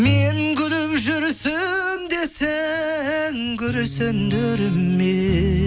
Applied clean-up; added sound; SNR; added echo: none; none; none; none.